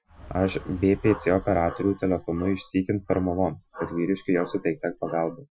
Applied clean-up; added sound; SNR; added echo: classical method Wiener filter.